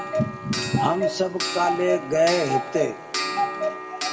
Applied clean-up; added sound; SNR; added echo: none; Clock; 2 dB; reverberation time 1.1 s.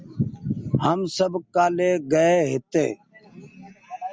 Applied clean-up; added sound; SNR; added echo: none; none; none; none.